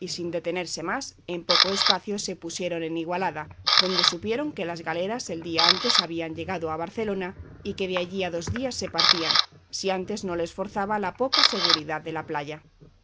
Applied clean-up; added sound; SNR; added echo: none; Camera; -1 dB; none.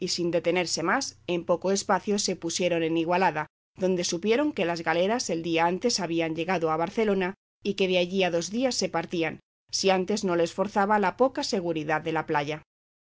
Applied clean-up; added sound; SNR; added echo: none; none; none; none.